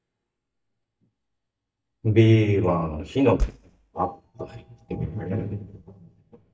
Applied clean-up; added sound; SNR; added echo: neural mask model DeepFilterNet 3.